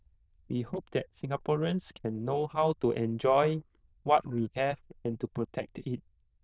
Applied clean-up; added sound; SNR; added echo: neural diffusion model UNIVERSE++.